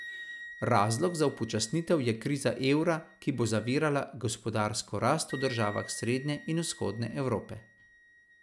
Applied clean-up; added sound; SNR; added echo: none; Wind instrument, woodwind instrument; 18 dB; none.